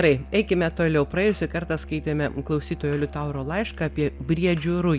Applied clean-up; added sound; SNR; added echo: none; Musical instrument; 15 dB; none.